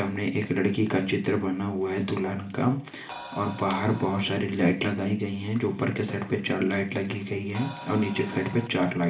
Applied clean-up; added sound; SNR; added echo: none; Crash cymbal; 14 dB; reverberation time 0.4 s.